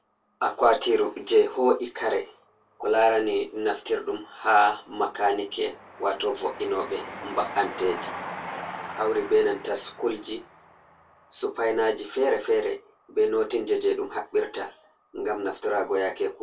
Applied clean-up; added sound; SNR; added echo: none; Train; 17 dB; reverberation time 0.2 s.